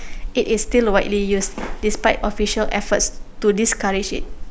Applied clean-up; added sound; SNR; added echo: none; Rain; 6 dB; none.